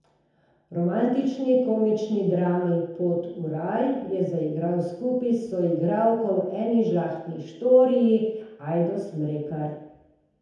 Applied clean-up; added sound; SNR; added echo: none; none; none; reverberation time 0.9 s.